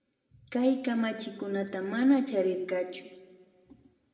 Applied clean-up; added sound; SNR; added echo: none; none; none; reverberation time 1.6 s.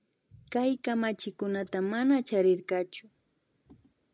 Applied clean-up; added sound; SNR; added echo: none; none; none; none.